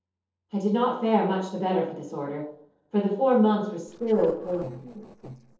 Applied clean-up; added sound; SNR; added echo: neural separator model SepFormer DNS4.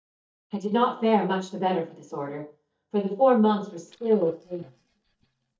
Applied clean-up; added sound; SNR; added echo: neural mask model DeepFilterNet 3.